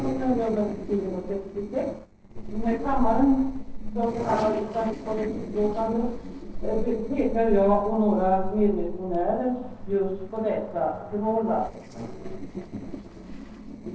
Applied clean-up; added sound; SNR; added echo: neural separator model SepFormer DNS4.